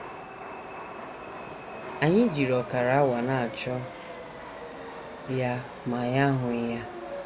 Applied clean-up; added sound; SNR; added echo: none; Chatter / Subway, metro, underground; 10 dB; none.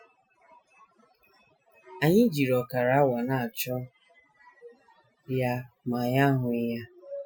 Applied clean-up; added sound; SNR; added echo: classical method Wiener filter.